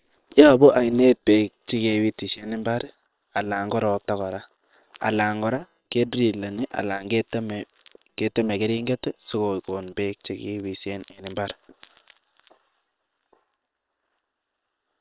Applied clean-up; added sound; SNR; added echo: neural separator model SepFormer WHAM!.